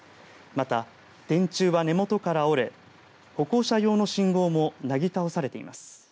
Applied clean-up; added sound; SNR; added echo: none; none; none; none.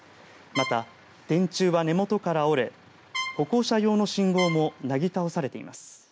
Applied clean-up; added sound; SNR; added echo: none; Trumpet; 10 dB; none.